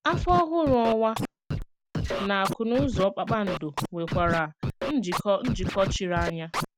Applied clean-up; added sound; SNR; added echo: none; Scratching (performance technique); 5 dB; none.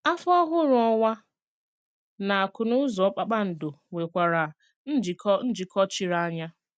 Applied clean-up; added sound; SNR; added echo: none; none; none; none.